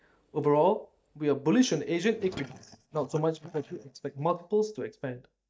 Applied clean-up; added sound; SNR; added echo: neural mask model DeepFilterNet 3.